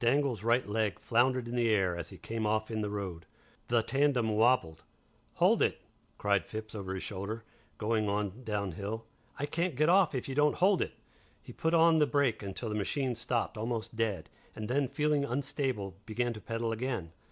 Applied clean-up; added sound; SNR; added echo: none; none; none; none.